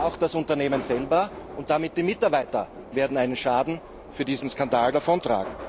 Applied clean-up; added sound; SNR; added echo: none; Subway, metro, underground; 15 dB; none.